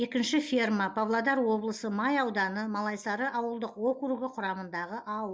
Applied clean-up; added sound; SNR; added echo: none; none; none; none.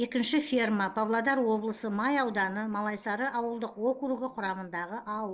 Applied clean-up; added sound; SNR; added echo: neural separator model SepFormer DNS4.